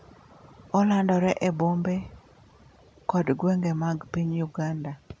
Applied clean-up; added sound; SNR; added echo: none; none; none; none.